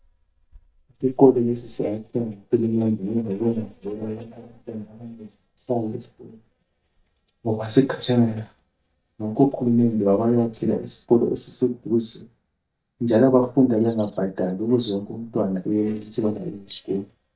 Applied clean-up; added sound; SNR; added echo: neural mask model DeepFilterNet 3.